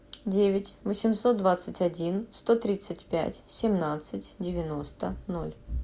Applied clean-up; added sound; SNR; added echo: none; none; none; none.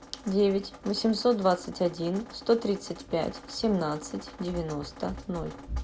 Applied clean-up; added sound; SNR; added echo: none; Drip; 18 dB; none.